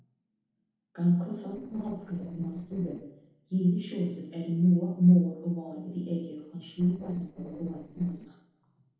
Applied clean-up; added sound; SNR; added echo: neural separator model SepFormer DNS4.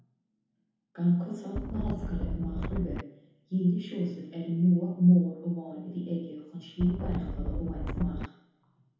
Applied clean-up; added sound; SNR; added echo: none; Wind; 3 dB; reverberation time 0.8 s.